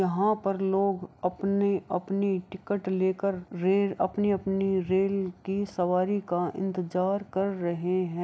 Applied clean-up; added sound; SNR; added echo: none; none; none; none.